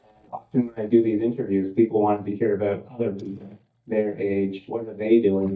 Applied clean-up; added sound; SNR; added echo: neural mask model DeepFilterNet 3.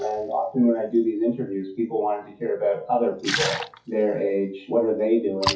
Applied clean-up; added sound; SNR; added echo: classical method WPE with log-MMSE.